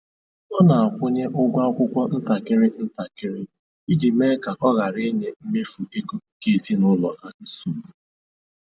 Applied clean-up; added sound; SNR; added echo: none; none; none; none.